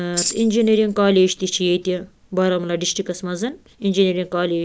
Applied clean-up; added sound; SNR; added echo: neural mask model Resemble Enhance denoiser.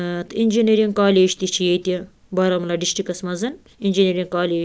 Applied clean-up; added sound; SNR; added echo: none; none; none; none.